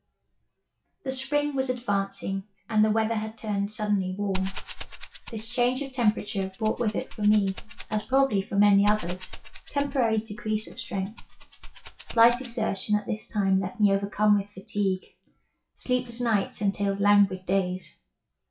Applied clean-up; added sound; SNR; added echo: classical method WPE with log-MMSE.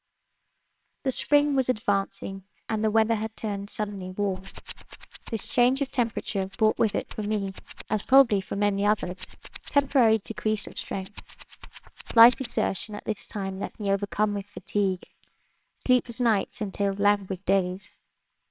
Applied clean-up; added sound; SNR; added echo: neural separator model SepFormer WHAMR!.